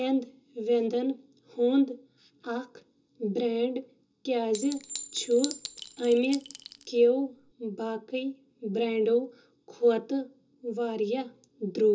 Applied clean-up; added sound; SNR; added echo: none; Chink, clink; 13 dB; reverberation time 0.2 s.